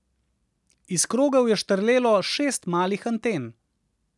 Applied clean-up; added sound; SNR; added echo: none; none; none; none.